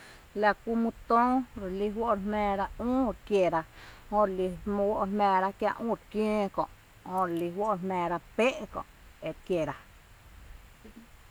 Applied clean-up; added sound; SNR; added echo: none; none; none; none.